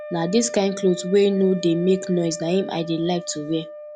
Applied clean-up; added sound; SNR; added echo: none; Wind instrument, woodwind instrument; 13 dB; none.